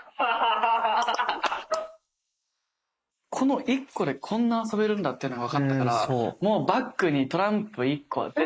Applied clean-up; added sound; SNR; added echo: neural mask model Resemble Enhance denoiser.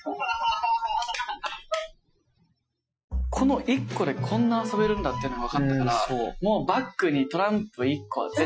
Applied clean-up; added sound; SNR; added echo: classical method Wiener filter.